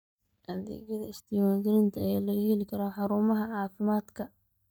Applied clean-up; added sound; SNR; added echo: neural mask model DeepFilterNet 3.